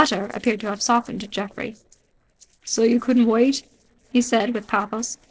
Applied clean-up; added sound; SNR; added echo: neural separator model SepFormer DNS4.